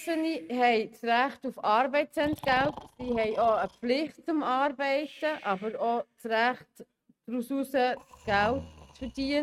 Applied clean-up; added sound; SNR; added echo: neural mask model RNNoise.